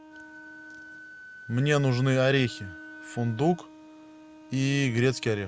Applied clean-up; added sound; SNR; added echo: none; Wind instrument, woodwind instrument + Wind instrument, woodwind instrument; 18 dB; none.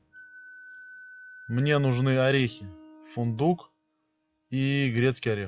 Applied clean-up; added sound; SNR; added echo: classical method log-MMSE.